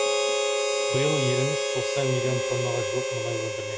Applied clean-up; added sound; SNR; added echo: none; Harmonica; -4 dB; none.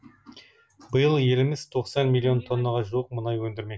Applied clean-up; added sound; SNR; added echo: none; none; none; none.